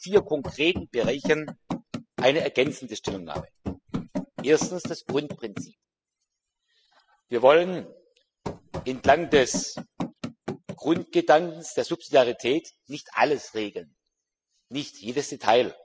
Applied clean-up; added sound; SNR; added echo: classical method spectral subtraction.